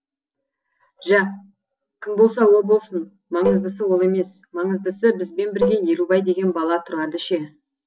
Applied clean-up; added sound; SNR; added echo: neural separator model SepFormer DNS4.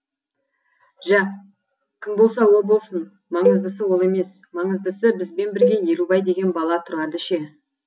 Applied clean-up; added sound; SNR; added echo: none; Cowbell; 5 dB; none.